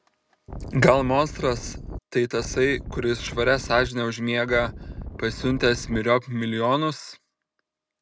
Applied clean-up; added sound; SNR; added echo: none; Wind; 11 dB; none.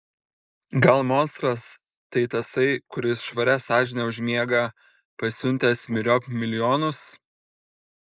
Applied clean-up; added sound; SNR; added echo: neural mask model Resemble Enhance denoiser.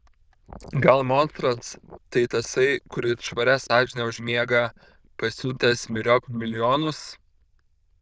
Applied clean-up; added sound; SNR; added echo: neural diffusion model UNIVERSE++.